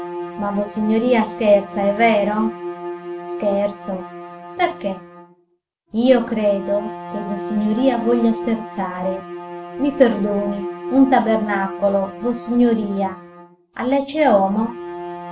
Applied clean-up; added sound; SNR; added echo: none; Bowed string instrument; 11 dB; none.